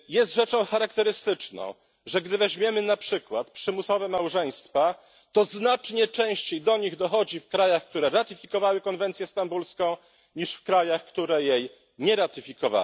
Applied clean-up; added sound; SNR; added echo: none; none; none; none.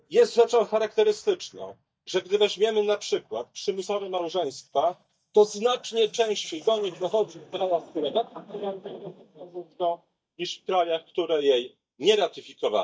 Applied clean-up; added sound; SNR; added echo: neural mask model DeepFilterNet 3.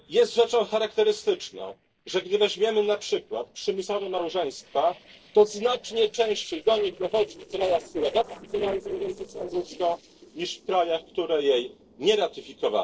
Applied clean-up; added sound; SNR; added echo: neural separator model SepFormer DNS4.